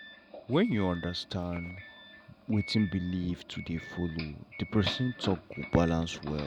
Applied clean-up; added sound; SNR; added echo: none; Doorbell; 14 dB; none.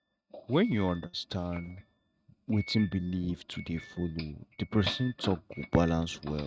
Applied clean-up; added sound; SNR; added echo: neural mask model RNNoise.